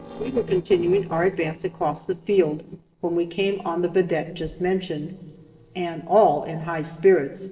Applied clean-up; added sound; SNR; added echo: neural separator model SepFormer DNS4.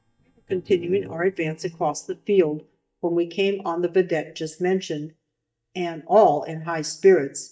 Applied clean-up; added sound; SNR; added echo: neural mask model DeepFilterNet 3.